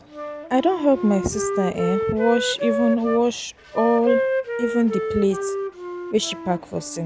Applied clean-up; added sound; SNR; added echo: none; Wind instrument, woodwind instrument; 4 dB; none.